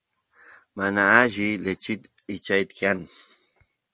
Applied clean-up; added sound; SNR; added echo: none; none; none; none.